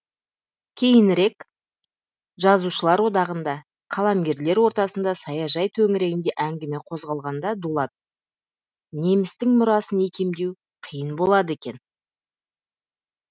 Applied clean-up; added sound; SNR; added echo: none; none; none; none.